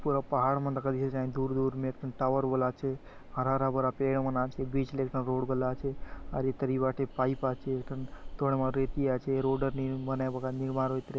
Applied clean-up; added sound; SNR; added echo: none; Train; 12 dB; none.